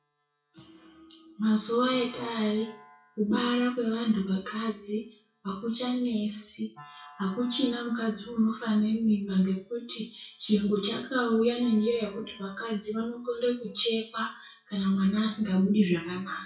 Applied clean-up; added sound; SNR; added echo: classical method WPE with log-MMSE.